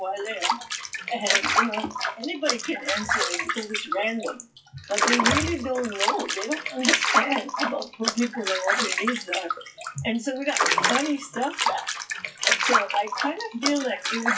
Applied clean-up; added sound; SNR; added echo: classical method WPE with log-MMSE.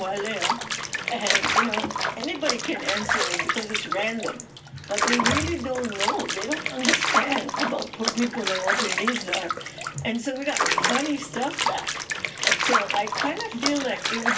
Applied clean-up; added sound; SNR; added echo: none; Bathtub (filling or washing) / Water; -2 dB; reverberation time 0.2 s.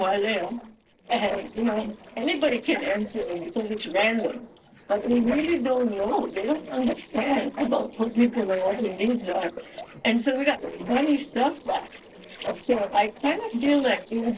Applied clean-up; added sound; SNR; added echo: neural separator model SepFormer DNS4.